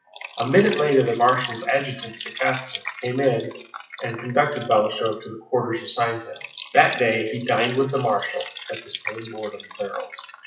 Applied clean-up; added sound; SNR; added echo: classical method WPE with log-MMSE.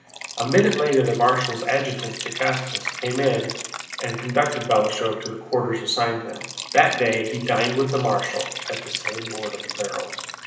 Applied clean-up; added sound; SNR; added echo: none; Liquid; 10 dB; reverberation time 0.8 s.